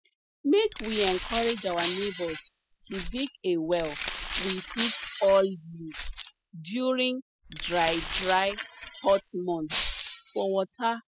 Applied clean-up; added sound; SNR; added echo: classical method spectral subtraction.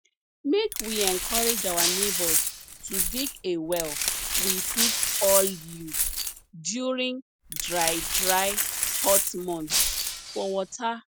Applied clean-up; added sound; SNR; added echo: none; Shatter + Glass; -2 dB; none.